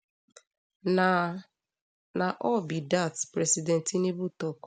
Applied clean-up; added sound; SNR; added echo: none; none; none; none.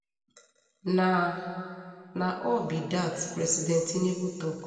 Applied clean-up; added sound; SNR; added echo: none; none; none; reverberation time 2.2 s.